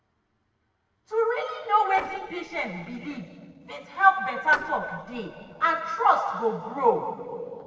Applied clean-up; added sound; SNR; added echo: neural separator model SepFormer DNS4.